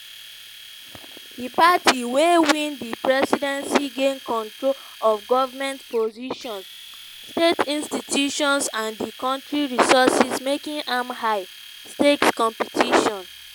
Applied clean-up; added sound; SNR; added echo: none; Domestic sounds, home sounds; 19 dB; none.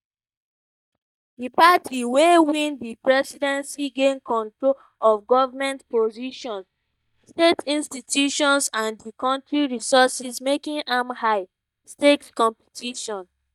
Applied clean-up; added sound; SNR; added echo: neural mask model DeepFilterNet 3.